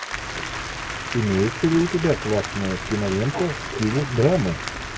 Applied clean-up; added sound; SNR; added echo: none; Applause; 8 dB; none.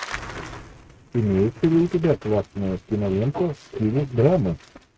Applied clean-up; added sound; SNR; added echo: neural mask model RNNoise.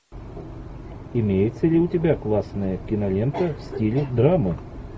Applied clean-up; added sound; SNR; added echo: none; none; none; none.